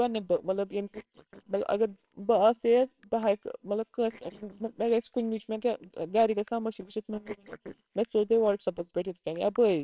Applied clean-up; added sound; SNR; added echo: neural separator model SepFormer WHAMR!.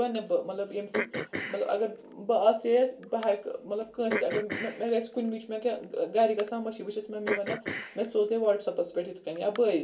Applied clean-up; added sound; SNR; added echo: none; Cough; 10 dB; reverberation time 0.2 s.